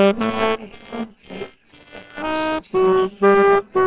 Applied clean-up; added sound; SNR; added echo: neural separator model SepFormer WHAMR!.